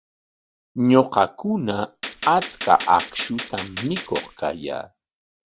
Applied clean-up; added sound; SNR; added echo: none; Gunshot, gunfire; 11 dB; none.